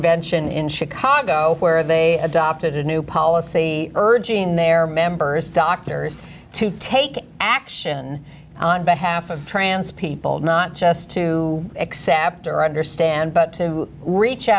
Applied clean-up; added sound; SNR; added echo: none; none; none; none.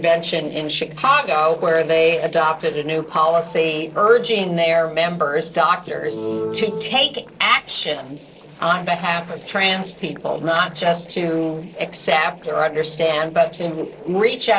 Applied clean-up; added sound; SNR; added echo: neural separator model SepFormer DNS4.